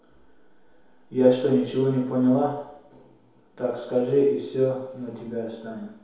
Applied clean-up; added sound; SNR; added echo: none; none; none; reverberation time 2.2 s.